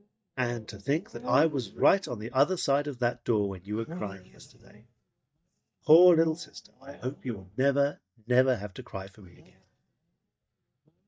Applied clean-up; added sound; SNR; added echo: neural mask model DeepFilterNet 3.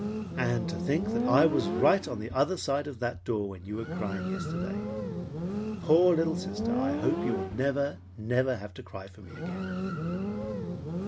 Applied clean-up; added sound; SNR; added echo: none; Motorcycle; 3 dB; none.